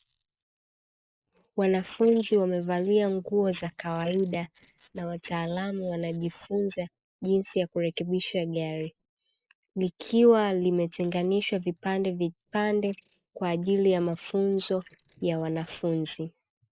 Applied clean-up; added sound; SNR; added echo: neural mask model Resemble Enhance denoiser.